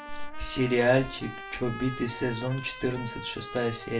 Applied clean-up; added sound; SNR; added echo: none; Trumpet; 12 dB; reverberation time 0.2 s.